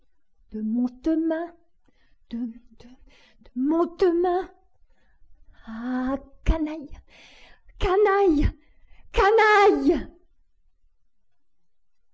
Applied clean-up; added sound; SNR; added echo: none; none; none; none.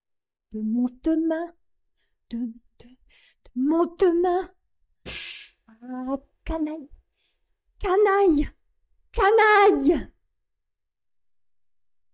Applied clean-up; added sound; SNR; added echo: neural mask model DeepFilterNet 3.